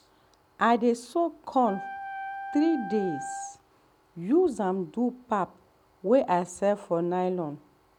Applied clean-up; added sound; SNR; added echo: none; Wind instrument, woodwind instrument; 11 dB; none.